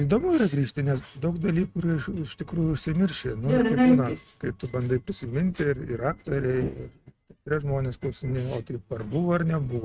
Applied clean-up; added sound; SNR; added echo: neural mask model RNNoise.